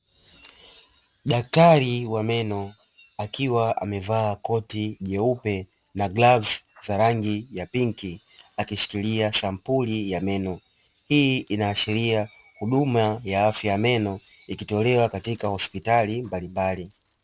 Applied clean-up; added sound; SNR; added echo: none; none; none; none.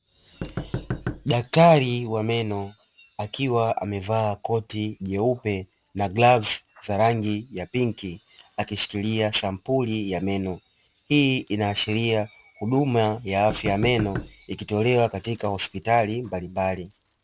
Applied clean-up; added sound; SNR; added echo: none; Knock; 10 dB; none.